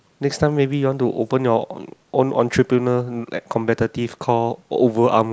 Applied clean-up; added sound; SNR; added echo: none; none; none; none.